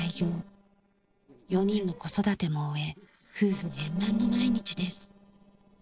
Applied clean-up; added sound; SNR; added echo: neural separator model SepFormer DNS4.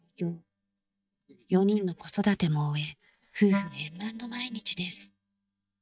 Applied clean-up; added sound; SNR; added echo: neural mask model DeepFilterNet 3.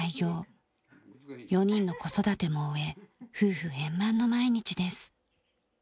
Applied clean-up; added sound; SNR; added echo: none; none; none; none.